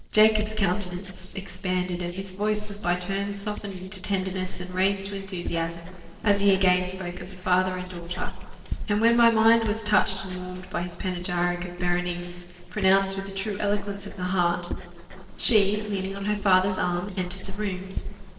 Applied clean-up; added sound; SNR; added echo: neural separator model SepFormer DNS4.